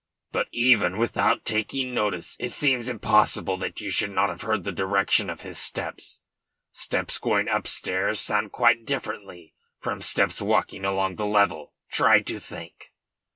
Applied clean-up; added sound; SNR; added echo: none; none; none; none.